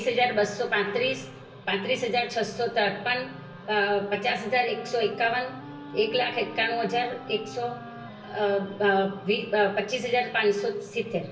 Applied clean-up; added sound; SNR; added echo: none; Wind instrument, woodwind instrument; 19 dB; reverberation time 0.3 s.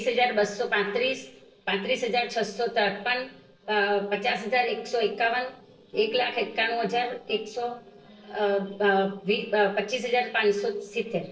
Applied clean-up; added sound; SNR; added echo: neural separator model SepFormer DNS4.